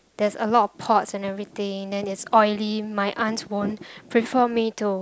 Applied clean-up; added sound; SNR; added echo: none; none; none; none.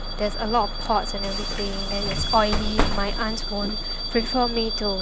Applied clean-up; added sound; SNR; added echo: none; Bus / Alarm; 0 dB; none.